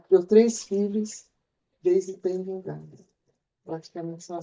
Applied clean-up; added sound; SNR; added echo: neural mask model DeepFilterNet 3.